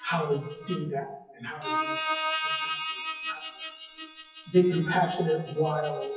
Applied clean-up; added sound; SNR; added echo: classical method WPE with log-MMSE.